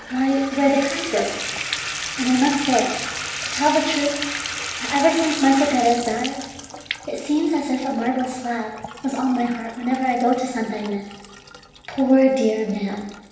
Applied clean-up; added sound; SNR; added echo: none; Bathtub (filling or washing) / Water tap, faucet; 9 dB; reverberation time 0.9 s.